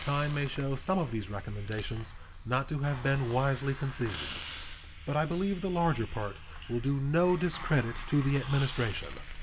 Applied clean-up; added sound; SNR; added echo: none; Hiss; 10 dB; reverberation time 0.5 s.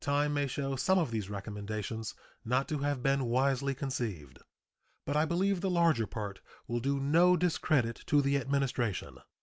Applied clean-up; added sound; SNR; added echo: none; none; none; none.